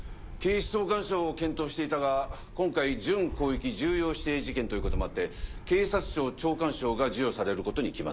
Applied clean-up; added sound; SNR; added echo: none; Fixed-wing aircraft, airplane; 10 dB; none.